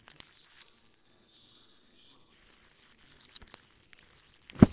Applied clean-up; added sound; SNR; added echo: neural separator model SepFormer WHAMR!.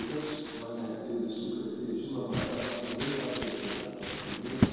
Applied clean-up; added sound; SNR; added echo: none; Crumpling, crinkling; 2 dB; reverberation time 2.1 s.